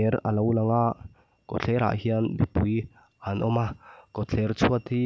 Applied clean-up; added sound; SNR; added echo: none; none; none; none.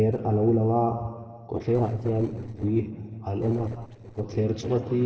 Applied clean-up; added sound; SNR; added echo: neural separator model SepFormer DNS4.